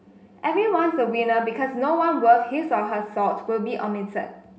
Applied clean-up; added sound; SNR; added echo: none; none; none; reverberation time 0.3 s.